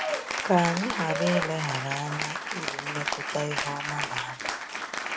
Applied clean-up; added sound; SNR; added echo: none; Applause / Cheering; 1 dB; none.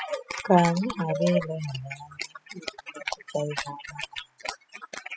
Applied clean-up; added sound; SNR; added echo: classical method spectral subtraction.